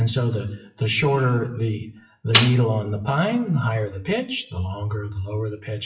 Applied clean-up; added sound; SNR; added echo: classical method WPE with log-MMSE.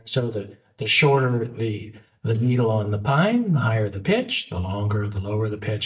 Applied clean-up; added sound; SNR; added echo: neural mask model DeepFilterNet 3.